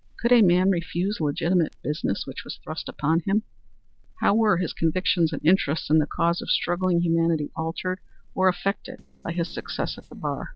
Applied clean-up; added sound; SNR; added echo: neural separator model SepFormer DNS4.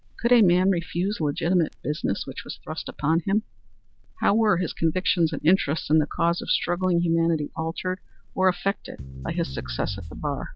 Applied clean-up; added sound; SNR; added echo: none; Crackle; 17 dB; none.